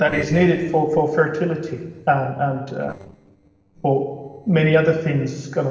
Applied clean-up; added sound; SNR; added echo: neural separator model SepFormer DNS4.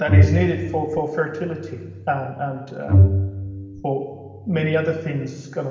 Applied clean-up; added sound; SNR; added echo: none; Bowed string instrument; -3 dB; reverberation time 1.4 s.